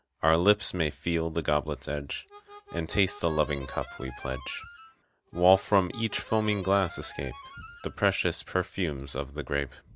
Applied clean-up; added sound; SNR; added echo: none; Harmonica; 17 dB; none.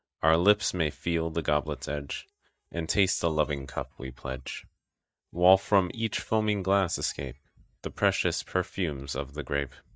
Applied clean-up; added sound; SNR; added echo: neural mask model DeepFilterNet 3.